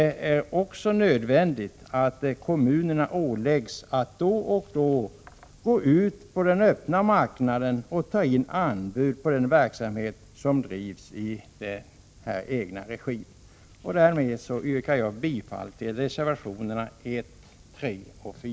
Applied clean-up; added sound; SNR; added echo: none; none; none; none.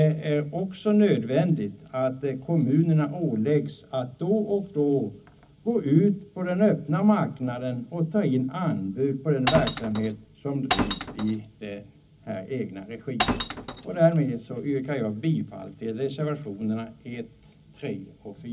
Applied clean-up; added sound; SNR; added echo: none; Glass; 4 dB; reverberation time 0.4 s.